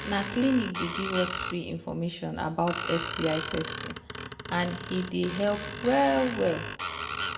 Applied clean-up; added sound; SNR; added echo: none; Screech; 6 dB; reverberation time 0.6 s.